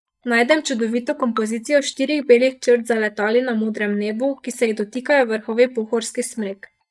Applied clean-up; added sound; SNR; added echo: neural mask model DeepFilterNet 3.